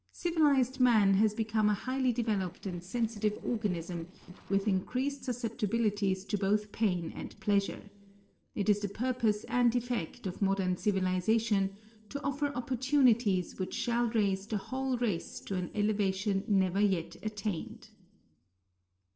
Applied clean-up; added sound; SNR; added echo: neural separator model SepFormer DNS4.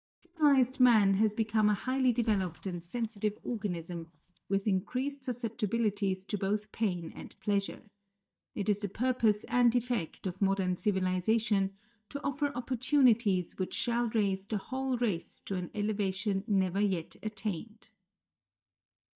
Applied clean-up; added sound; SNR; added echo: neural mask model DeepFilterNet 3.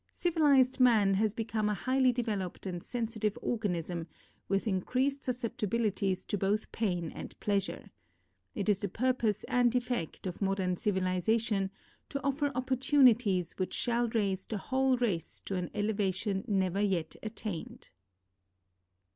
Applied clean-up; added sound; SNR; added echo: none; none; none; none.